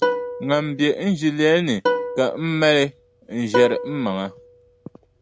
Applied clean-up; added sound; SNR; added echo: none; Plucked string instrument; 6 dB; none.